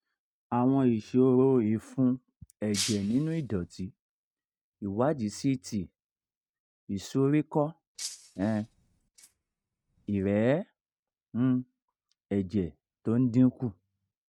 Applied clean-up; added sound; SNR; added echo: neural mask model RNNoise.